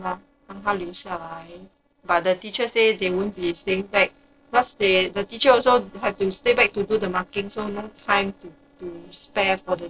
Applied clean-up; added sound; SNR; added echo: neural separator model SepFormer DNS4.